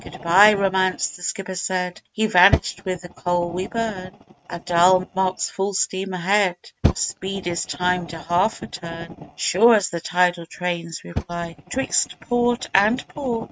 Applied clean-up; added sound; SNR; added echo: neural mask model RNNoise.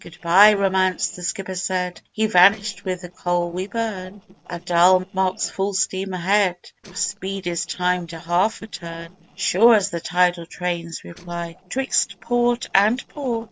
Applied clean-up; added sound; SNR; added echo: neural separator model SepFormer DNS4.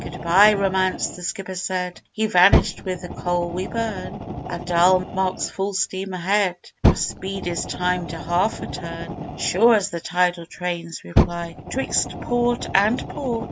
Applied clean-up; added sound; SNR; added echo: none; Fire; 5 dB; none.